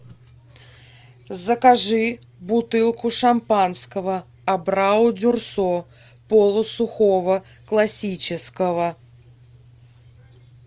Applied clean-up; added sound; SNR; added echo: none; none; none; none.